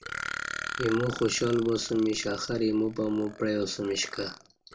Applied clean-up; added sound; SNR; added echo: none; Burping, eructation; 11 dB; reverberation time 0.2 s.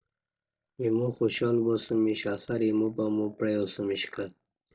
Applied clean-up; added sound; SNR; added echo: neural mask model DeepFilterNet 3.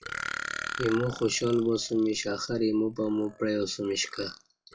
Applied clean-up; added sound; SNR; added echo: classical method WPE with log-MMSE.